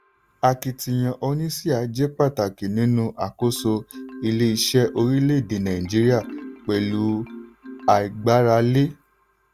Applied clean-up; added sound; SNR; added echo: none; Marimba, xylophone; 19 dB; none.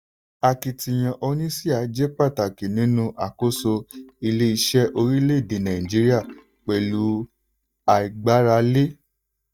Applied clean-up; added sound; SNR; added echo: neural mask model DeepFilterNet 3.